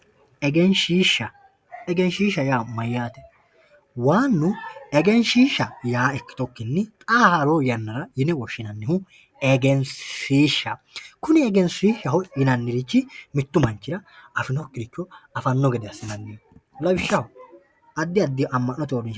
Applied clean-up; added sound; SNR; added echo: none; none; none; none.